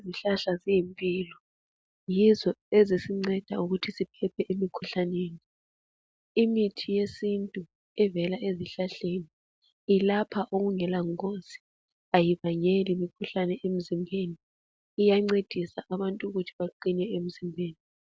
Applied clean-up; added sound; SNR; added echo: none; none; none; none.